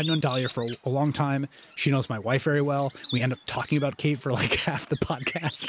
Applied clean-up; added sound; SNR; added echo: none; Bird; 14 dB; none.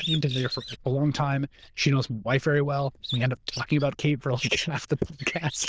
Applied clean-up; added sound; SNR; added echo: neural diffusion model UNIVERSE++.